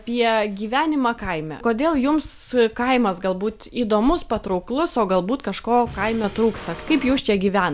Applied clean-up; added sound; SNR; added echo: none; Drum kit; 14 dB; none.